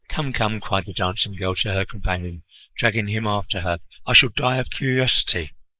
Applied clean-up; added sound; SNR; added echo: neural mask model Resemble Enhance denoiser.